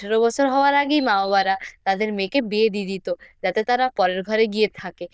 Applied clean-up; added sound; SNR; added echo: neural diffusion model UNIVERSE++.